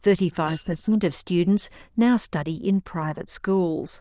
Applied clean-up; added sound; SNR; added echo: neural diffusion model UNIVERSE++.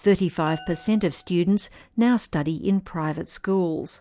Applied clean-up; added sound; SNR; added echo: none; Glass; 17 dB; none.